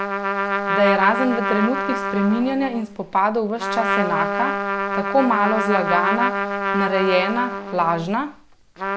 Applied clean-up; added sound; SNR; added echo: none; Trumpet; 2 dB; none.